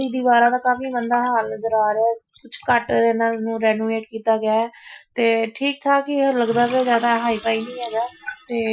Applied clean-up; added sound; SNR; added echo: classical method Wiener filter.